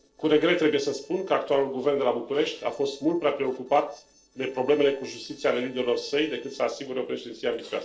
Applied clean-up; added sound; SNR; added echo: neural separator model SepFormer DNS4.